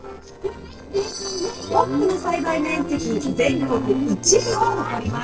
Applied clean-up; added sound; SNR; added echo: neural separator model SepFormer DNS4.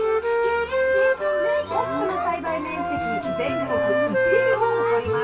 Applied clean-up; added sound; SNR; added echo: none; Wind instrument, woodwind instrument; -5 dB; reverberation time 2.0 s.